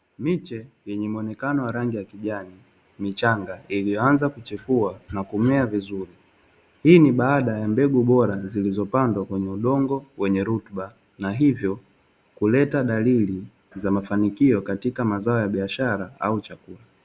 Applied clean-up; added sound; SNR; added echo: none; none; none; none.